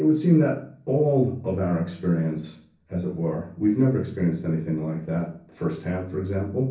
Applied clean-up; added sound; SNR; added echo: none; none; none; reverberation time 0.6 s.